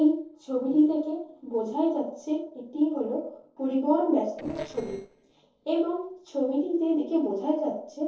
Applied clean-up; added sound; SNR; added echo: neural separator model SepFormer DNS4.